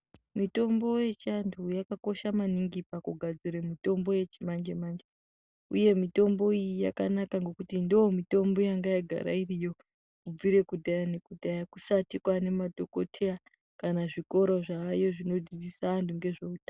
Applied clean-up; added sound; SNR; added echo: none; none; none; none.